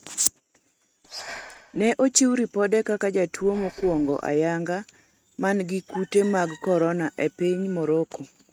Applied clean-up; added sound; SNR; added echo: neural mask model RNNoise.